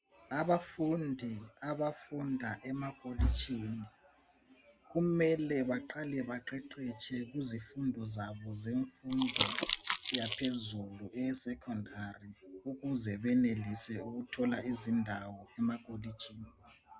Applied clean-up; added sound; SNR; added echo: none; Crumpling, crinkling; -4 dB; none.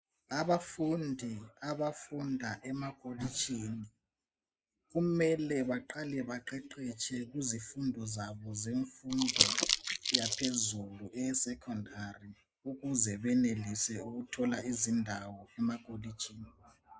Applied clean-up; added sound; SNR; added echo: neural mask model Resemble Enhance denoiser.